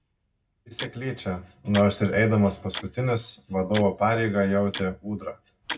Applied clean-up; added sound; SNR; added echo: none; Tick-tock; 15 dB; reverberation time 0.2 s.